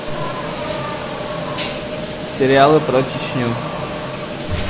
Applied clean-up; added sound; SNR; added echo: none; none; none; none.